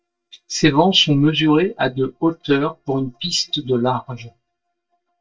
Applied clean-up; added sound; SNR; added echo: neural mask model DeepFilterNet 3.